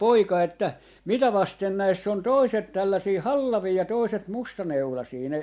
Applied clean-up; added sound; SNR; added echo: none; none; none; none.